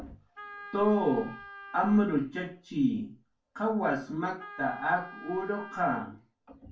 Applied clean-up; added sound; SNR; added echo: none; Wind instrument, woodwind instrument; 16 dB; reverberation time 0.2 s.